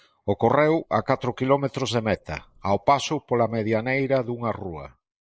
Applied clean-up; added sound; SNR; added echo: neural mask model Resemble Enhance denoiser.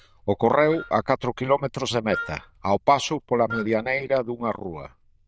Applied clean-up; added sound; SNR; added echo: neural diffusion model UNIVERSE++.